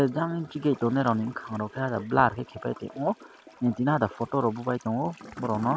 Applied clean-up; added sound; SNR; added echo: none; Toilet flush / Gurgling; 18 dB; none.